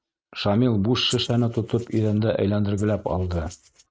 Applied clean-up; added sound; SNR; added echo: neural mask model RNNoise.